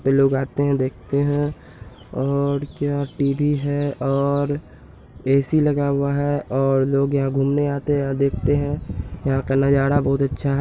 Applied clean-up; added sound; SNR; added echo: none; none; none; none.